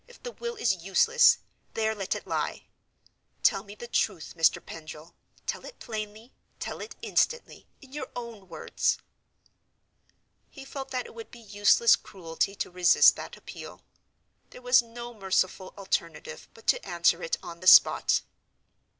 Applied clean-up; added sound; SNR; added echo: none; none; none; none.